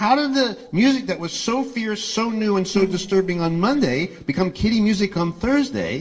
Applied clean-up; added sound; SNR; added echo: neural separator model SepFormer DNS4.